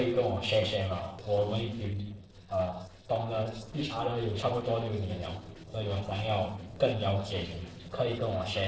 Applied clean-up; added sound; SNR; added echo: neural separator model SepFormer DNS4.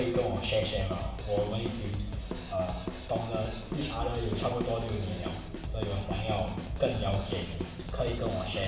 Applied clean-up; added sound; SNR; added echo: none; Drum kit; 6 dB; reverberation time 0.9 s.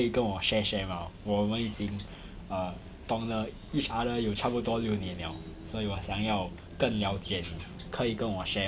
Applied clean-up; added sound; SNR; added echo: none; none; none; none.